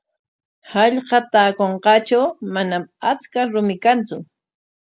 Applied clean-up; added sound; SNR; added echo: none; none; none; none.